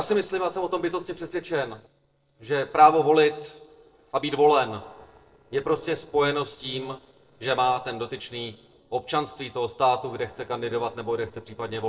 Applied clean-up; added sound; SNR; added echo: neural separator model SepFormer DNS4.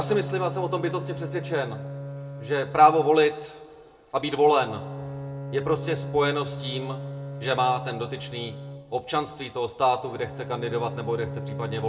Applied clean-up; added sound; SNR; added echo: none; Bowed string instrument; 9 dB; reverberation time 0.6 s.